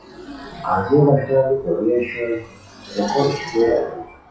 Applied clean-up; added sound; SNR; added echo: classical method WPE with log-MMSE.